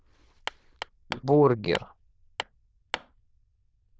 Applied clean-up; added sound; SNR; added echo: neural diffusion model UNIVERSE++.